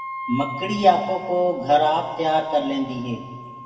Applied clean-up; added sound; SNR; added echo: none; Wind instrument, woodwind instrument; 14 dB; reverberation time 1.6 s.